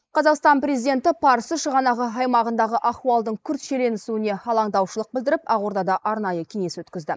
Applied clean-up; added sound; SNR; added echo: neural mask model Resemble Enhance denoiser.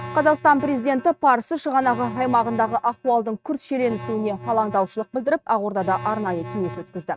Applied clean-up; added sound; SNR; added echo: neural mask model RNNoise.